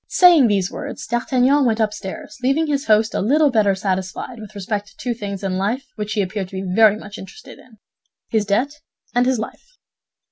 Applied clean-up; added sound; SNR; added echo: none; none; none; none.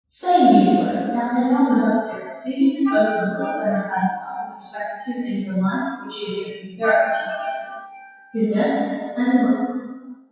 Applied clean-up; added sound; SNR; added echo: classical method WPE with log-MMSE.